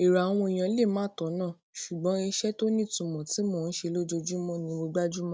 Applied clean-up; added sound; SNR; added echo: none; none; none; none.